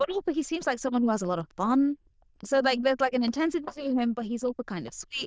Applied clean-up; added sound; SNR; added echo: neural diffusion model UNIVERSE++.